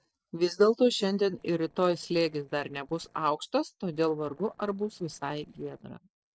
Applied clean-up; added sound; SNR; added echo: neural separator model SepFormer DNS4.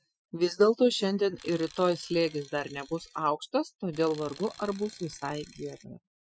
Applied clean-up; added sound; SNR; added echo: classical method Wiener filter.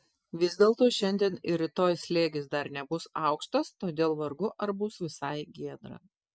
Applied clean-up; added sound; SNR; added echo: none; none; none; none.